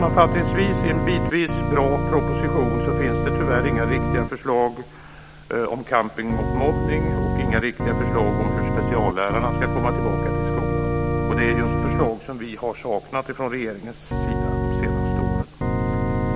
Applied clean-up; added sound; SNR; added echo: none; Organ; -2 dB; none.